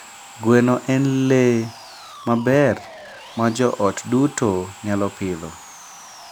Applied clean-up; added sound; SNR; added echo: none; Sawing; 20 dB; none.